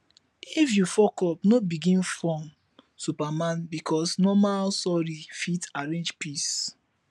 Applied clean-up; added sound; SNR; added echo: none; none; none; none.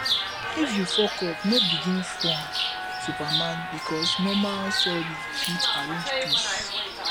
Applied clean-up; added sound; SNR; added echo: none; Chirp, tweet; -2 dB; none.